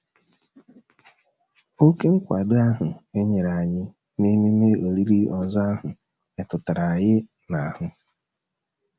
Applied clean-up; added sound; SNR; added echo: none; none; none; none.